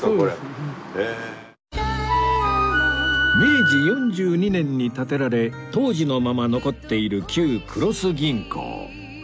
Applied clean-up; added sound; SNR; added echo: none; Wind instrument, woodwind instrument; -2 dB; none.